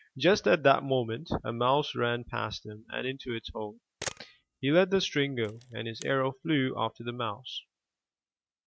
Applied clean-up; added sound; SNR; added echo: neural mask model RNNoise.